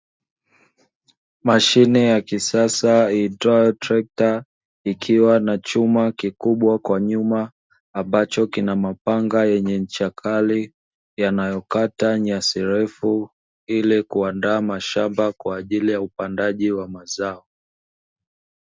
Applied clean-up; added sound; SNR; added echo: none; none; none; none.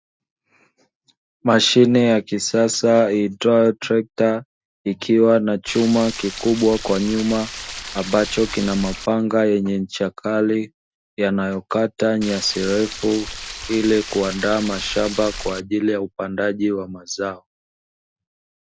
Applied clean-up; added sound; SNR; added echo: none; Stream; 12 dB; none.